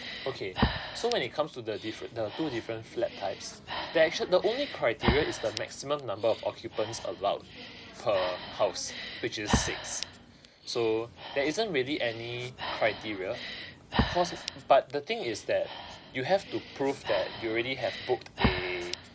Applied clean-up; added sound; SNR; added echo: none; Breathing; 6 dB; none.